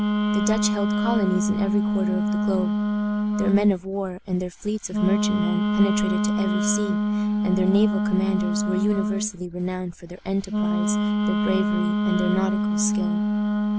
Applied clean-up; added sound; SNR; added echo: none; Wind instrument, woodwind instrument; -4 dB; none.